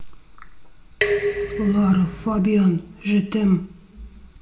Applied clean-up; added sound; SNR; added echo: none; Dishes, pots, and pans; 3 dB; reverberation time 0.9 s.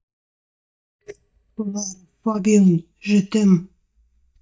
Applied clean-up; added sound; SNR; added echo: neural mask model DeepFilterNet 3.